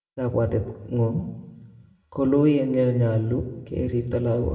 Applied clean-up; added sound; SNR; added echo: none; none; none; reverberation time 0.7 s.